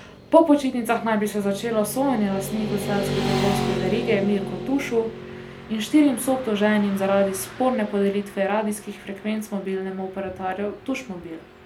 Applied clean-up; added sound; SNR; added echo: none; Motorcycle / Traffic noise, roadway noise; 9 dB; none.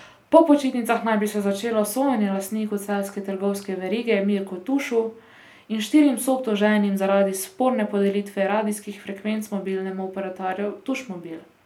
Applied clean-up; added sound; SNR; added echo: none; none; none; none.